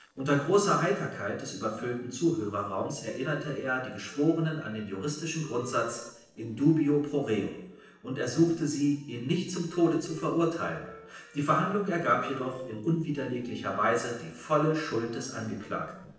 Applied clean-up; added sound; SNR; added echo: neural separator model SepFormer DNS4.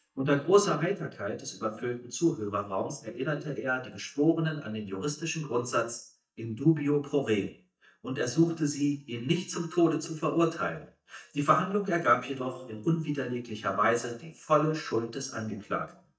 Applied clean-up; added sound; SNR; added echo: neural mask model DeepFilterNet 3.